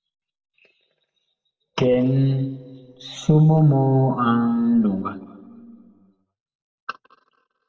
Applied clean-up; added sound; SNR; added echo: none; none; none; reverberation time 1.7 s.